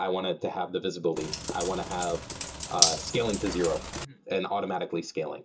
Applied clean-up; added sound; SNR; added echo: none; Bathtub (filling or washing); 1 dB; reverberation time 0.2 s.